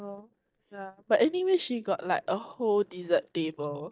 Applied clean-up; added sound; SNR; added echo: neural mask model DeepFilterNet 3.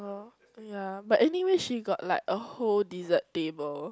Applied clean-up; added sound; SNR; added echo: none; none; none; none.